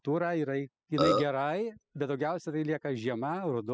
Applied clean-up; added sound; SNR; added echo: classical method spectral subtraction.